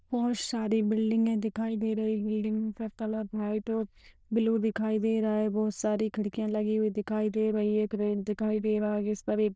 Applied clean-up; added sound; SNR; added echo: neural diffusion model UNIVERSE++.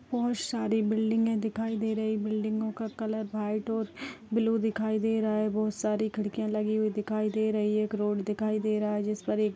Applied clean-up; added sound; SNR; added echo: none; none; none; none.